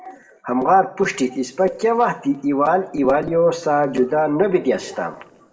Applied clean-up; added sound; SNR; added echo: none; none; none; reverberation time 0.9 s.